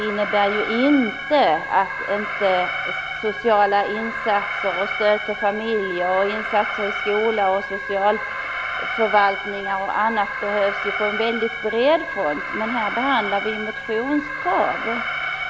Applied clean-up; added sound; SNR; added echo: none; Alarm; 5 dB; none.